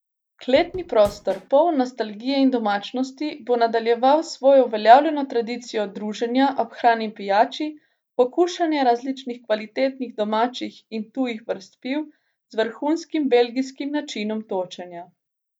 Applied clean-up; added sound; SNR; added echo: none; Drum / Drum kit; 20 dB; none.